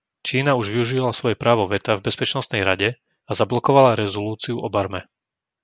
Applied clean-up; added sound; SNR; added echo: none; none; none; none.